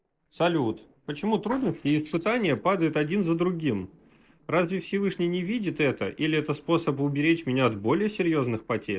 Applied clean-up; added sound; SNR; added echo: neural separator model SepFormer DNS4.